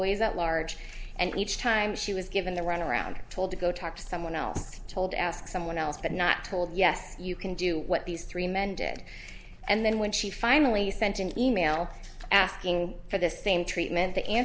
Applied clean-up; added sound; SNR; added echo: none; Fire; 18 dB; none.